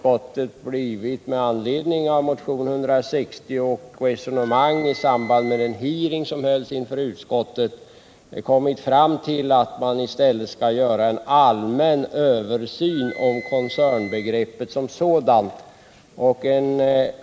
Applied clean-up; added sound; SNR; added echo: none; Wind instrument, woodwind instrument; 19 dB; none.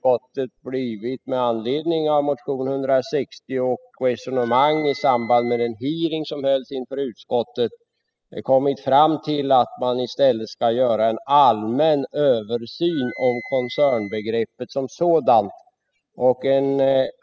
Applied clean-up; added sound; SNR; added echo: classical method spectral subtraction.